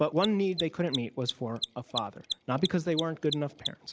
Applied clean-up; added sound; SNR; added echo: none; Mechanisms; 8 dB; none.